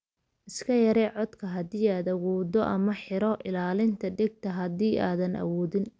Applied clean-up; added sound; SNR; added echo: none; none; none; none.